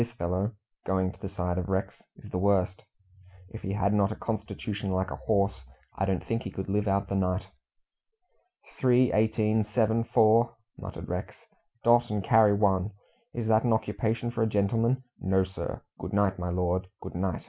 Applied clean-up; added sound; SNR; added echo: none; none; none; none.